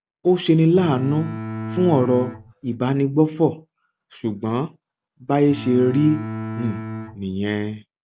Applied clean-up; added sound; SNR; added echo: none; Bowed string instrument; 9 dB; none.